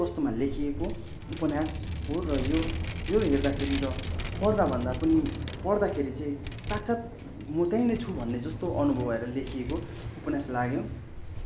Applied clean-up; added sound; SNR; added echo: none; Vehicle; 5 dB; none.